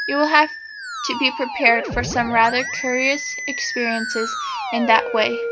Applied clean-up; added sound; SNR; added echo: none; Musical instrument; 7 dB; none.